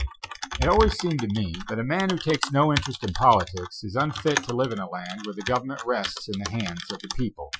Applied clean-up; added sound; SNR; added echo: classical method Wiener filter.